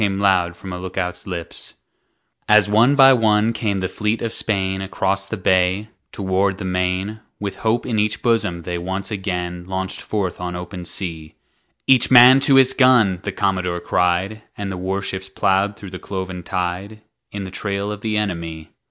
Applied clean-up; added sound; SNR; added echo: none; none; none; none.